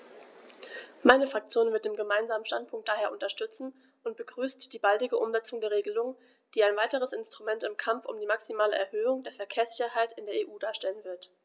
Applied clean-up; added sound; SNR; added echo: none; none; none; none.